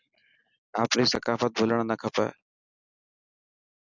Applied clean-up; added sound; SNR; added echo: none; none; none; none.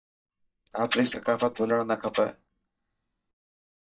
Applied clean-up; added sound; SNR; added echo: neural mask model DeepFilterNet 3.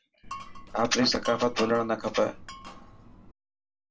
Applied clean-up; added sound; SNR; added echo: none; Glass; 12 dB; reverberation time 0.2 s.